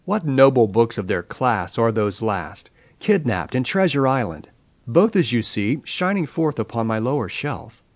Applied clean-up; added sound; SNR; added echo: none; none; none; none.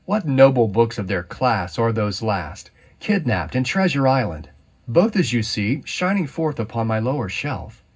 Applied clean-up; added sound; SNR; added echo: none; none; none; reverberation time 0.4 s.